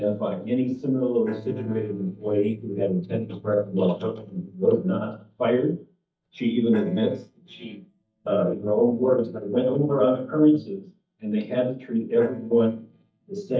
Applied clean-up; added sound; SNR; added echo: neural mask model DeepFilterNet 3.